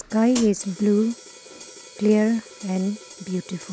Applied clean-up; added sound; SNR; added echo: none; Hi-hat; 17 dB; none.